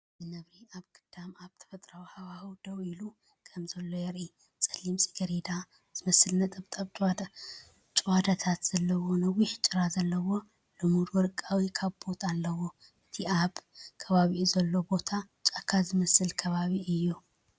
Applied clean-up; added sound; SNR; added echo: none; none; none; none.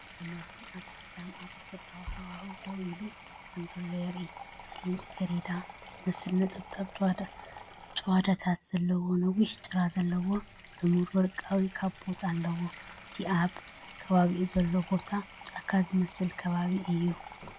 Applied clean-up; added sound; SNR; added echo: none; Sink (filling or washing) / Water tap, faucet; 17 dB; none.